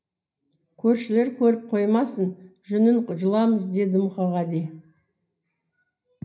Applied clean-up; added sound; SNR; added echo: none; none; none; reverberation time 0.4 s.